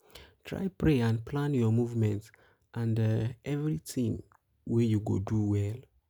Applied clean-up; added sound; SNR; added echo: none; none; none; none.